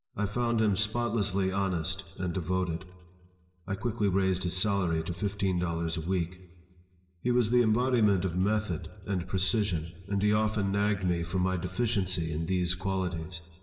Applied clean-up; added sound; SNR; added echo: none; none; none; reverberation time 1.3 s.